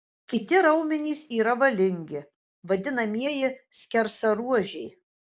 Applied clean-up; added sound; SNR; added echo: none; none; none; none.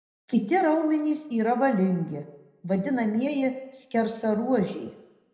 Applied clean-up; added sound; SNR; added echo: none; none; none; reverberation time 0.7 s.